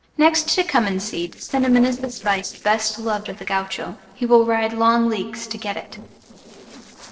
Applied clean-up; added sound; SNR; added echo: neural separator model SepFormer DNS4.